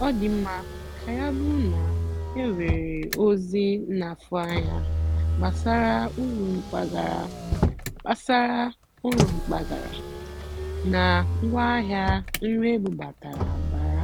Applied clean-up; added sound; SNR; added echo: none; Motor vehicle (road); 2 dB; none.